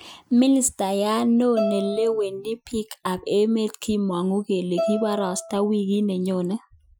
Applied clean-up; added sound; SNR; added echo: classical method Wiener filter.